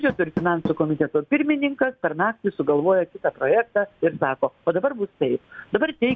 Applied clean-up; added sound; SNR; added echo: none; Door; 17 dB; none.